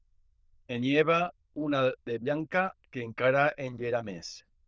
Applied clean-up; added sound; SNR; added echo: neural diffusion model UNIVERSE++.